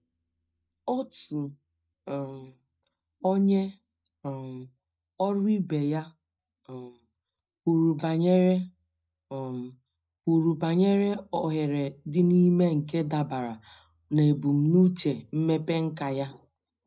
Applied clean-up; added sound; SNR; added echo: neural mask model DeepFilterNet 3.